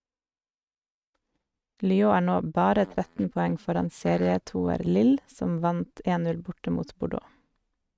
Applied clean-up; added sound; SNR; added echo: neural mask model RNNoise.